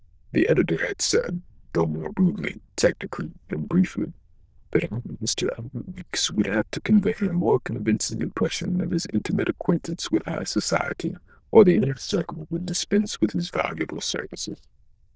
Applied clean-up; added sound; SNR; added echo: neural diffusion model UNIVERSE++.